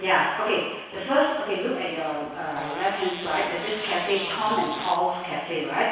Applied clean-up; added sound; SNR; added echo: none; Fart; 11 dB; reverberation time 1.1 s.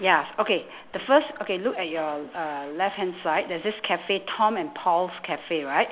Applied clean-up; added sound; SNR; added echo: none; none; none; none.